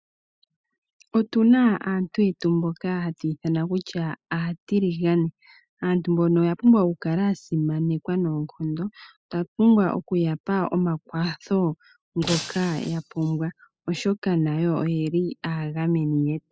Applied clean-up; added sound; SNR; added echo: classical method spectral subtraction.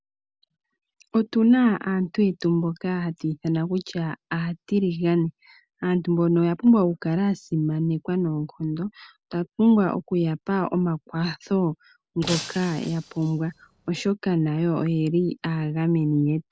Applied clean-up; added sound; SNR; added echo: none; Shatter; 13 dB; none.